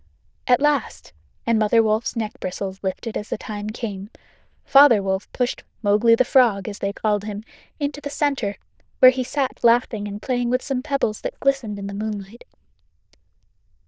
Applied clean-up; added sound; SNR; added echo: neural diffusion model UNIVERSE++.